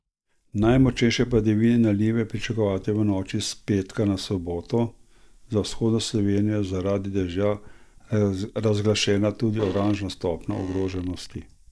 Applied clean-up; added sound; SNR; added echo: neural mask model DeepFilterNet 3.